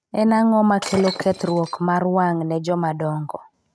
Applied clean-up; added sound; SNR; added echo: neural mask model RNNoise.